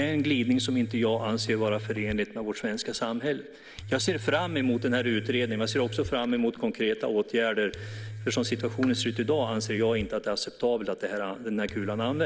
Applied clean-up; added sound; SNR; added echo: none; Domestic sounds, home sounds; 12 dB; none.